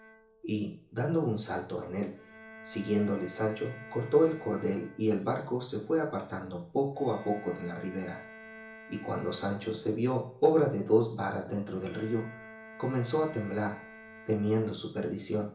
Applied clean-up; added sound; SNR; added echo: none; Bowed string instrument; 20 dB; reverberation time 0.7 s.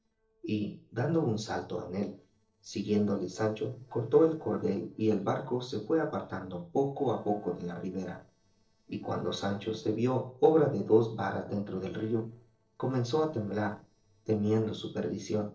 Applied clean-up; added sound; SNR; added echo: neural separator model SepFormer DNS4.